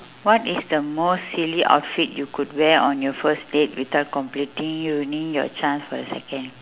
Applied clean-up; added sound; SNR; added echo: none; none; none; none.